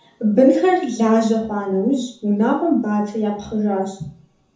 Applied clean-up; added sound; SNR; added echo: none; none; none; reverberation time 0.7 s.